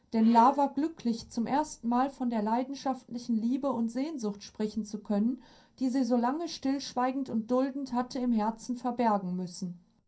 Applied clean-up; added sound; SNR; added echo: none; Bowed string instrument; 19 dB; reverberation time 0.3 s.